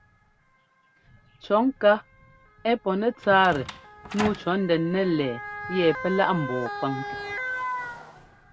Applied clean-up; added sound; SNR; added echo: none; Motor vehicle (road) / Siren + Door; 10 dB; none.